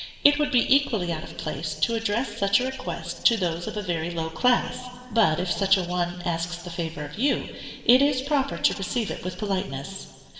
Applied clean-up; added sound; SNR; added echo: none; none; none; reverberation time 1.6 s.